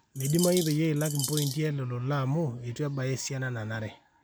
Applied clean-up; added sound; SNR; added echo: none; Bird vocalization, bird call, bird song; 7 dB; none.